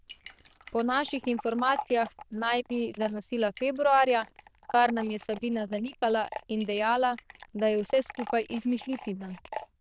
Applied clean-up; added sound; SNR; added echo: neural diffusion model UNIVERSE++.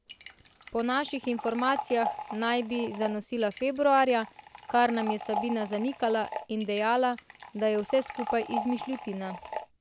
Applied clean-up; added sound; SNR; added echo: none; Liquid; 10 dB; none.